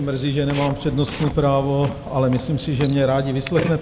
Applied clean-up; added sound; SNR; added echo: neural mask model Resemble Enhance denoiser.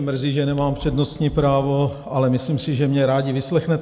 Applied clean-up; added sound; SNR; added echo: none; none; none; none.